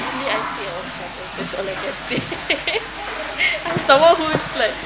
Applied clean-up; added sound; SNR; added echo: none; Toilet flush / Water; 8 dB; reverberation time 3.0 s.